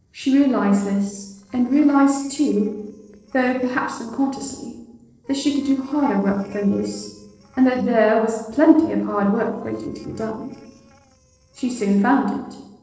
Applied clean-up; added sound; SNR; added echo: neural separator model SepFormer DNS4.